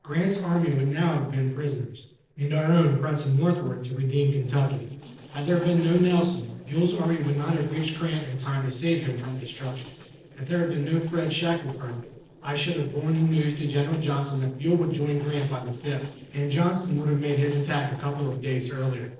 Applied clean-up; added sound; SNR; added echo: neural separator model SepFormer DNS4.